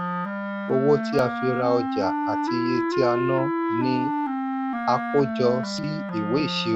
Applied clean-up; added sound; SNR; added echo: none; Wind instrument, woodwind instrument; 1 dB; none.